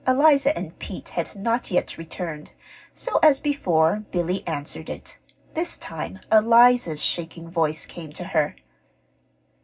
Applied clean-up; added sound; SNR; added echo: none; none; none; reverberation time 0.4 s.